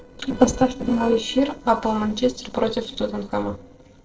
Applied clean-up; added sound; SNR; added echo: neural separator model SepFormer DNS4.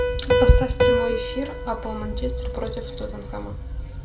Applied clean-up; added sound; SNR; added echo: none; Piano; 0 dB; reverberation time 0.3 s.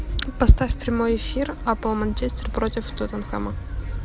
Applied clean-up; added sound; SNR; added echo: none; none; none; none.